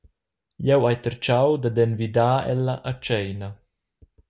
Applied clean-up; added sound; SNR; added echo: none; none; none; none.